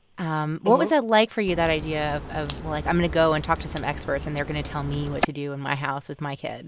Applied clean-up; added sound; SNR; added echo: none; Crack; 8 dB; none.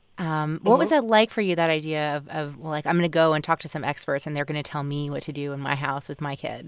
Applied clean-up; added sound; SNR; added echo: none; none; none; none.